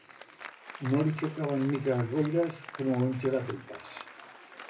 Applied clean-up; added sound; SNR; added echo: none; Applause; 14 dB; reverberation time 0.4 s.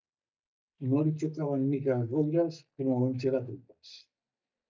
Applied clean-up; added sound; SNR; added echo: neural mask model DeepFilterNet 3.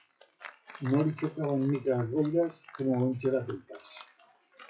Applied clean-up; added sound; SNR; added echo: classical method WPE with log-MMSE.